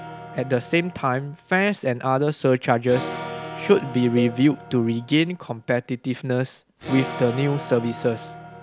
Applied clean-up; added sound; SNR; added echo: none; Cowbell + Electric guitar / Acoustic guitar; 13 dB; none.